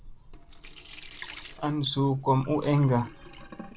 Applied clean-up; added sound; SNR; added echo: none; Sink (filling or washing); 16 dB; none.